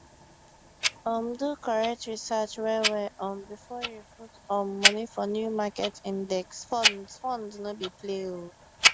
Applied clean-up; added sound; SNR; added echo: none; Tick-tock; 0 dB; none.